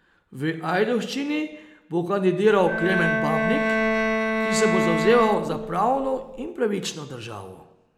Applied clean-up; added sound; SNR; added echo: none; Bowed string instrument; 0 dB; none.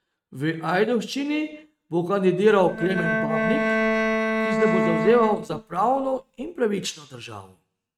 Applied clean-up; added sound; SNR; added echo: neural mask model RNNoise.